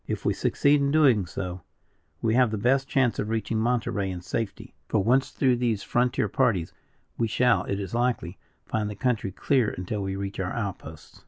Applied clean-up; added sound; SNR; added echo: none; none; none; none.